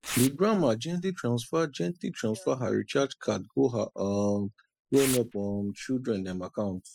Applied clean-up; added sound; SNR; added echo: classical method spectral subtraction.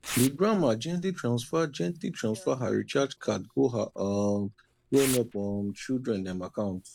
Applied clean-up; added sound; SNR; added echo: none; Tearing; 15 dB; none.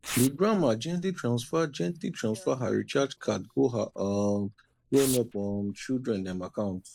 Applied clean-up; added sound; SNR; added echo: neural mask model Resemble Enhance denoiser.